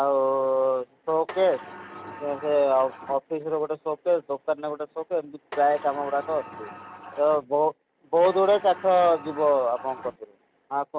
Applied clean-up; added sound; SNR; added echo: none; Sliding door; 17 dB; none.